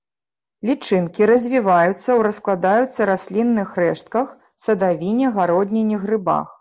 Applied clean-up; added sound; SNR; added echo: none; none; none; none.